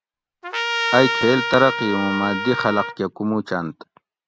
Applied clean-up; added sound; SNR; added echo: none; Trumpet; 4 dB; none.